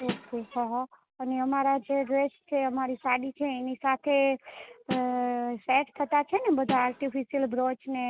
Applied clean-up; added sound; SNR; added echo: none; Snare drum; 8 dB; none.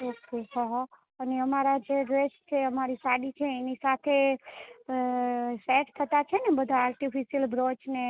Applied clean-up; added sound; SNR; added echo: none; none; none; none.